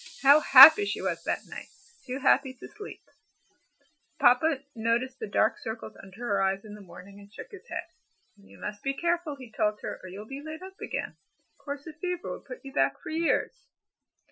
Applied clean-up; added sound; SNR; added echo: classical method Wiener filter.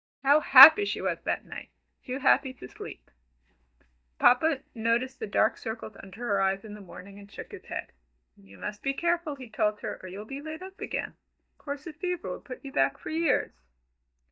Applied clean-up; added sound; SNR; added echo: neural mask model DeepFilterNet 3.